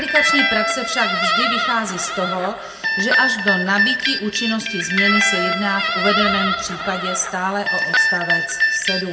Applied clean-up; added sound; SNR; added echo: none; Guitar; -3 dB; reverberation time 0.5 s.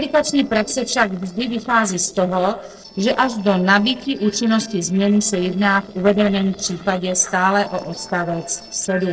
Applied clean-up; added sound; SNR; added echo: neural separator model SepFormer DNS4.